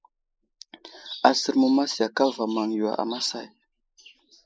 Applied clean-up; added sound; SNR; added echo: neural mask model Resemble Enhance denoiser.